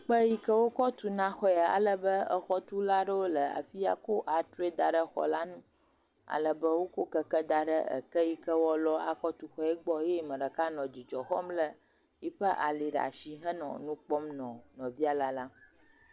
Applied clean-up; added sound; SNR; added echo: none; none; none; none.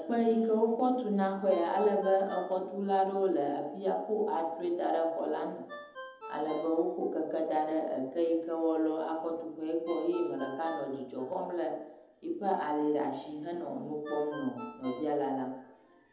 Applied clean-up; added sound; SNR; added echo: none; Ringtone; 20 dB; reverberation time 0.9 s.